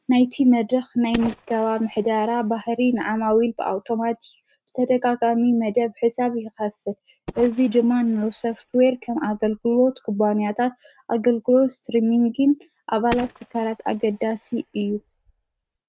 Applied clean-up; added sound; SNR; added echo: neural mask model RNNoise.